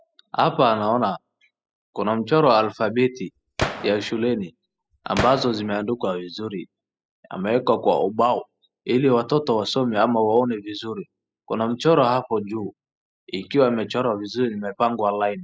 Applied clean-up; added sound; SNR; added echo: classical method spectral subtraction.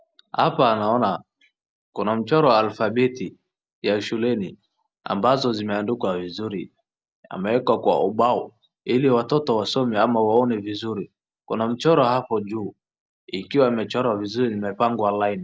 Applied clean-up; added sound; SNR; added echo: none; none; none; none.